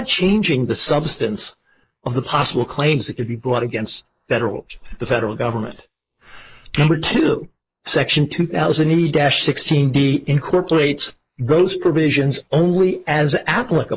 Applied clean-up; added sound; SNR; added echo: neural mask model Resemble Enhance denoiser.